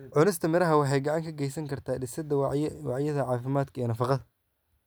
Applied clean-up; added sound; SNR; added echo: none; none; none; none.